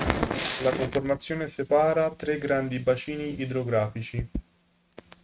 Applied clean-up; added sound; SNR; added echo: neural mask model RNNoise.